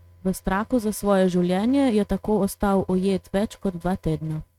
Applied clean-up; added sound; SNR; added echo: neural mask model RNNoise.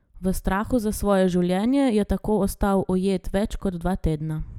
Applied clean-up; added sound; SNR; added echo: none; none; none; none.